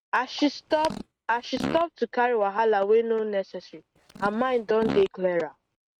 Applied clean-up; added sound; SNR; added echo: neural mask model RNNoise.